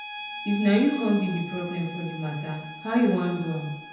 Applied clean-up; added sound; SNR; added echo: none; Bowed string instrument; 12 dB; reverberation time 0.9 s.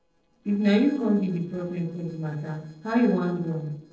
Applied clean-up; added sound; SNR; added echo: neural separator model SepFormer DNS4.